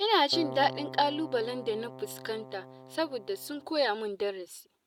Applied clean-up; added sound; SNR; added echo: none; Keyboard (musical); 12 dB; none.